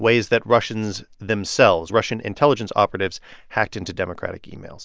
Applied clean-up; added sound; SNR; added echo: none; none; none; none.